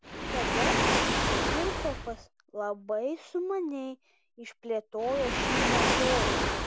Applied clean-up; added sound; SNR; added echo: none; Waves, surf; -4 dB; none.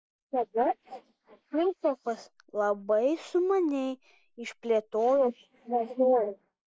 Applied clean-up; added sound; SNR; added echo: neural mask model Resemble Enhance denoiser.